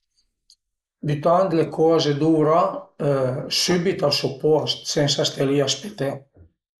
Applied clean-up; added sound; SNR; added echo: neural mask model Resemble Enhance denoiser.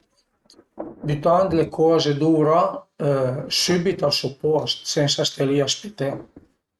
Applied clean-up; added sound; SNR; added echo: neural mask model RNNoise.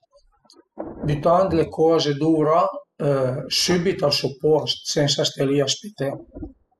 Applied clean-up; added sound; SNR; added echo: classical method spectral subtraction.